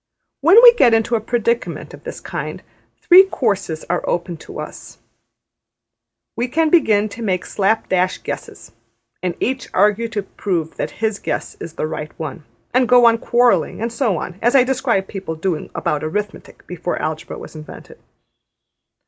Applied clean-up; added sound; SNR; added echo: none; none; none; none.